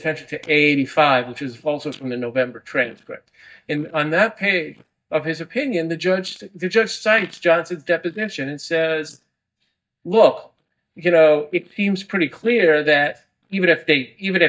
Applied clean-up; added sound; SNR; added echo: neural mask model DeepFilterNet 3.